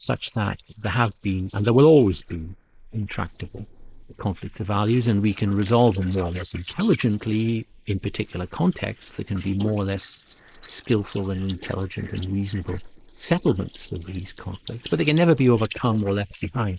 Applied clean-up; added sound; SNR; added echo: neural mask model Resemble Enhance denoiser.